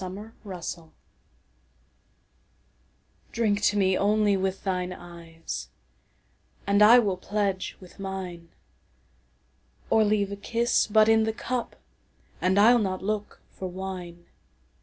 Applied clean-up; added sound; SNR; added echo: none; none; none; none.